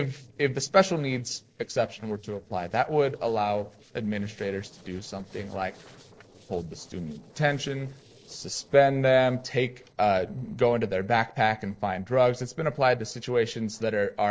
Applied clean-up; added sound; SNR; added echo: neural separator model SepFormer DNS4.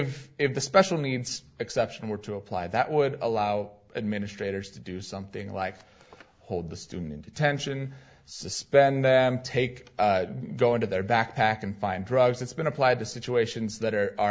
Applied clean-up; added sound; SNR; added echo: none; none; none; none.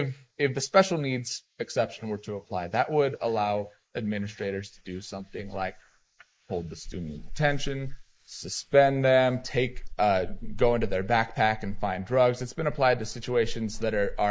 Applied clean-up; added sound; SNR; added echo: neural mask model Resemble Enhance denoiser.